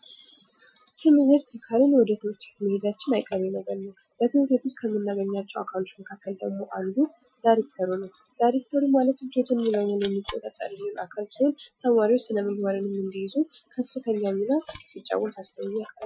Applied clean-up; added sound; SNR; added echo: classical method Wiener filter.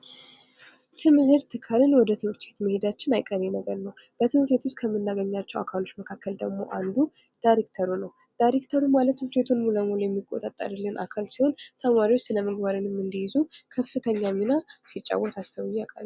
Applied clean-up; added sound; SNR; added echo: none; none; none; none.